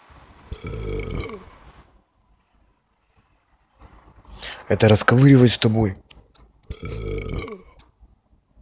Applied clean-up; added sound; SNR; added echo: none; Burping, eructation; 7 dB; none.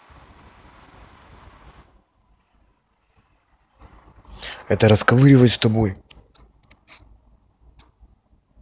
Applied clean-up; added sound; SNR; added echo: none; none; none; none.